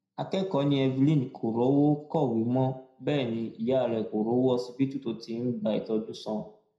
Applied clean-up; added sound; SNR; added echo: none; none; none; reverberation time 0.5 s.